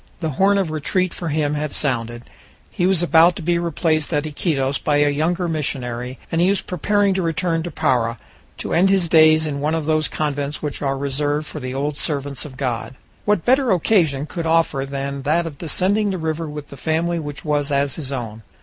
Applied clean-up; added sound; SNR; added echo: none; none; none; none.